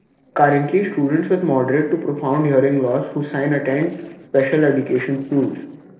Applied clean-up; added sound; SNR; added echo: neural separator model SepFormer DNS4.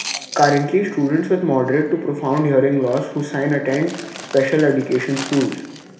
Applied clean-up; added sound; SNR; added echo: none; Chewing, mastication; 17 dB; reverberation time 1.0 s.